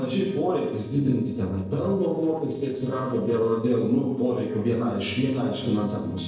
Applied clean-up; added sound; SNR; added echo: neural separator model SepFormer DNS4.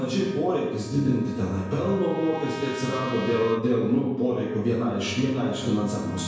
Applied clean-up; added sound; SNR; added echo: none; Trumpet; 16 dB; reverberation time 0.9 s.